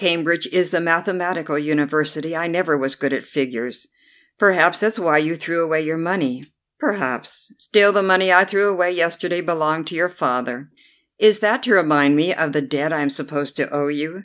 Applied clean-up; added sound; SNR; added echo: none; none; none; none.